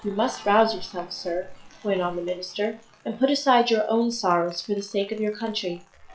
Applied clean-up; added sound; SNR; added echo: classical method log-MMSE.